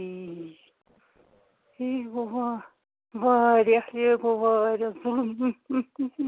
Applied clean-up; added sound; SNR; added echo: none; none; none; none.